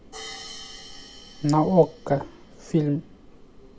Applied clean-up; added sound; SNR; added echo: none; Hi-hat; 19 dB; none.